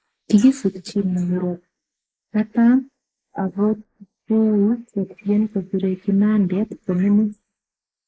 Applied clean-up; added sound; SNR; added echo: neural mask model Resemble Enhance denoiser.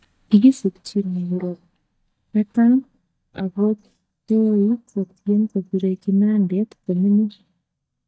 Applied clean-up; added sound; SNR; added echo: neural mask model DeepFilterNet 3.